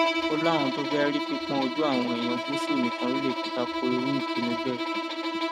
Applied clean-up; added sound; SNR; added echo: none; Bowed string instrument; 0 dB; none.